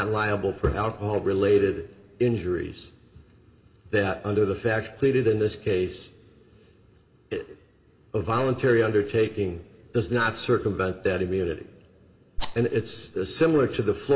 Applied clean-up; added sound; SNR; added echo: none; Rattle; -2 dB; reverberation time 1.5 s.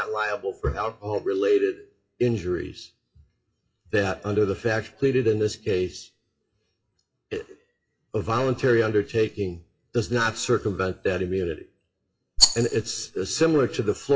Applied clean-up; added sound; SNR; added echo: classical method WPE with log-MMSE.